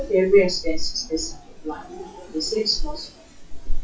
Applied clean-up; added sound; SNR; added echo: classical method WPE with log-MMSE.